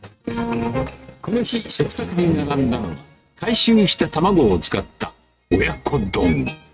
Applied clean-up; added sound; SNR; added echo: neural mask model RNNoise.